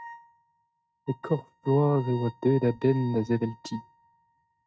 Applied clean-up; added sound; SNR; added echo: neural mask model RNNoise.